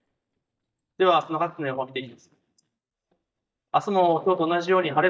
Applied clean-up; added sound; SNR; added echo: neural mask model DeepFilterNet 3.